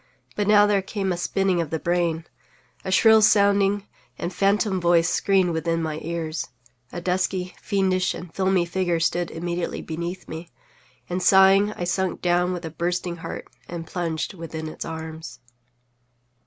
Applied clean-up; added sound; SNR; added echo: none; none; none; none.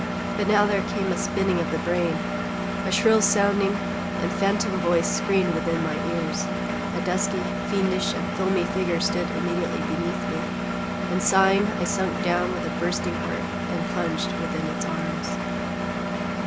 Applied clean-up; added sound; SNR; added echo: none; Engine; 1 dB; none.